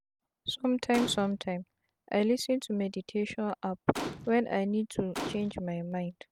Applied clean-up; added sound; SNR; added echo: none; Gunshot, gunfire; 10 dB; none.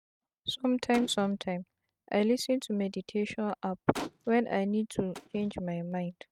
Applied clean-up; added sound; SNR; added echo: neural mask model RNNoise.